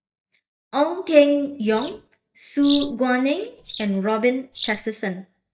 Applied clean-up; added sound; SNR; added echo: neural mask model DeepFilterNet 3.